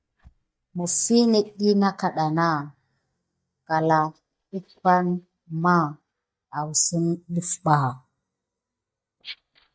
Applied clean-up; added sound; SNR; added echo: neural mask model DeepFilterNet 3.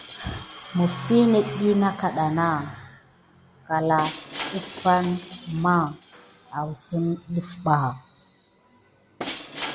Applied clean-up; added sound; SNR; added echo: none; Shatter; 13 dB; none.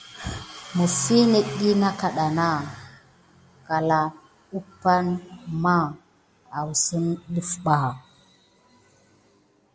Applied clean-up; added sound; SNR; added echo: none; none; none; none.